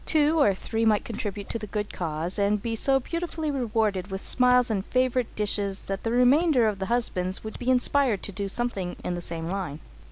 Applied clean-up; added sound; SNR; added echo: none; Scissors; 17 dB; none.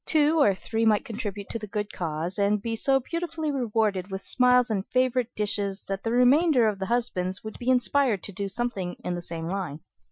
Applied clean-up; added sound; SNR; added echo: classical method Wiener filter.